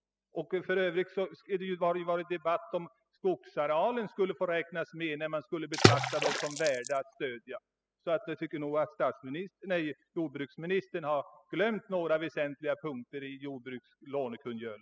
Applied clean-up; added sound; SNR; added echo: classical method spectral subtraction.